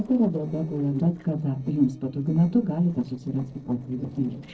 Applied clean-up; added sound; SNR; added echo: neural separator model SepFormer DNS4.